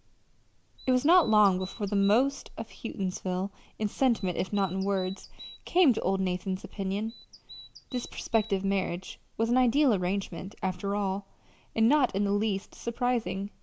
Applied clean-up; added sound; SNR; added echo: none; Bird vocalization, bird call, bird song; 19 dB; none.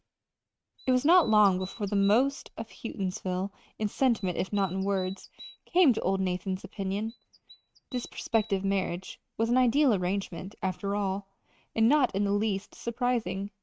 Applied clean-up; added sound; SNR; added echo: neural mask model RNNoise.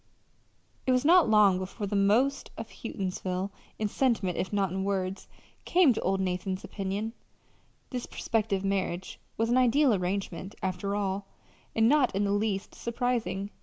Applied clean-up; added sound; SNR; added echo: none; none; none; none.